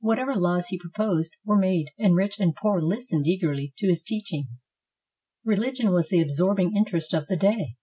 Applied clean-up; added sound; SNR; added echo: none; none; none; none.